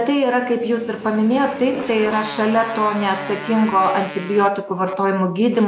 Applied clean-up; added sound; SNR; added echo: none; Motorcycle; 14 dB; none.